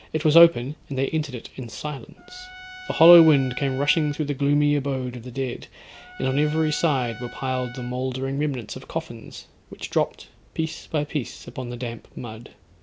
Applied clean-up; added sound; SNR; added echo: none; Trumpet; 19 dB; none.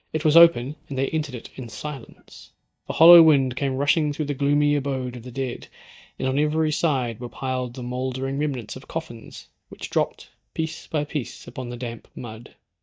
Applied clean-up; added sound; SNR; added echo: neural mask model DeepFilterNet 3.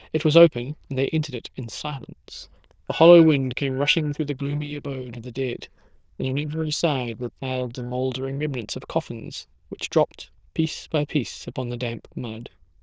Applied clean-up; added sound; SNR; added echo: neural diffusion model UNIVERSE++.